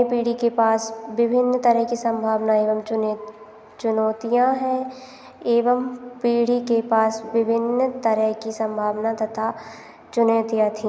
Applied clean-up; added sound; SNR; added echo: none; none; none; none.